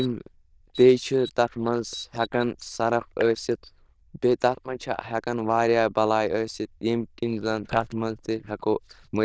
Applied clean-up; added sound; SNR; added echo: neural diffusion model UNIVERSE++.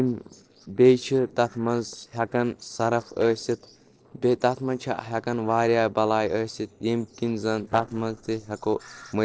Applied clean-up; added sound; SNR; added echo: neural separator model SepFormer DNS4.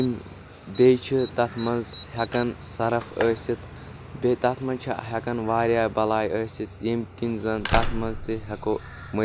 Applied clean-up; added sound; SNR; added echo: none; Slam; 10 dB; none.